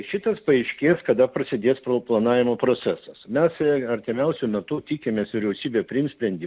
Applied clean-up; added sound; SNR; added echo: none; none; none; none.